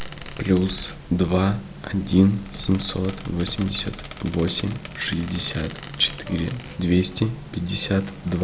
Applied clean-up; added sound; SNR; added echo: none; Squeak; 20 dB; none.